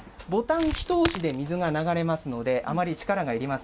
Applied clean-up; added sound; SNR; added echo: none; Crackle; 11 dB; none.